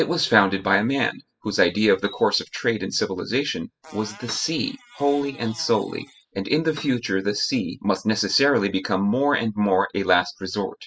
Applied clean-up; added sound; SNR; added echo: classical method spectral subtraction.